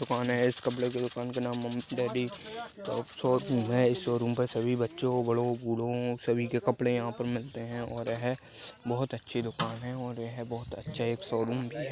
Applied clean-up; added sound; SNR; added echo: none; Fart; 15 dB; none.